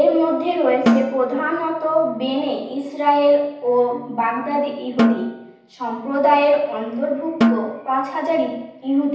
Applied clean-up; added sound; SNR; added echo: none; Snare drum; 4 dB; reverberation time 0.9 s.